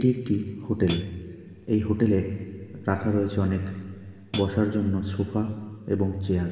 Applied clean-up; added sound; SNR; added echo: none; Hi-hat; 3 dB; reverberation time 2.8 s.